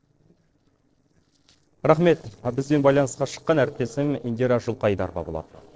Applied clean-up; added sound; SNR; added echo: neural separator model SepFormer DNS4.